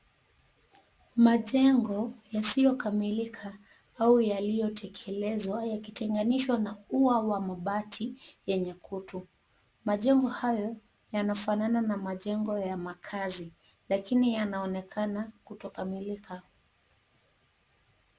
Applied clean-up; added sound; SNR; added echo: none; none; none; none.